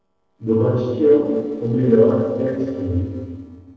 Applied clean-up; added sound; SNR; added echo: neural separator model SepFormer DNS4.